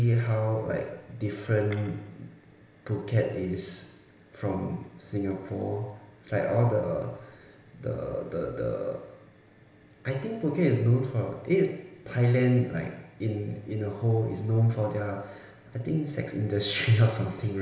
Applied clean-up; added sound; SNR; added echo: none; none; none; reverberation time 1.0 s.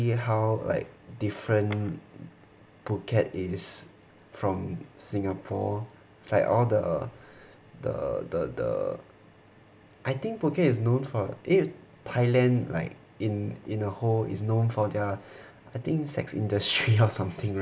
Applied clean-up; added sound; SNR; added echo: none; none; none; none.